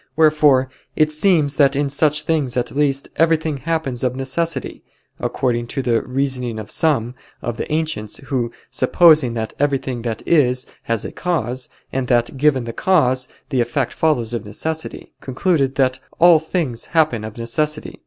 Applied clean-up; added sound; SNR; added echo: none; none; none; none.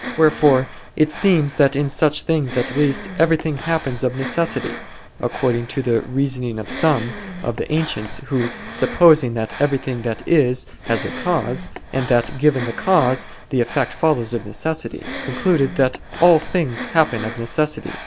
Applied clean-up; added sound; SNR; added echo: none; Breathing; 12 dB; none.